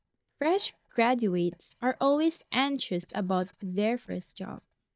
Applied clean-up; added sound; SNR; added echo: neural mask model DeepFilterNet 3.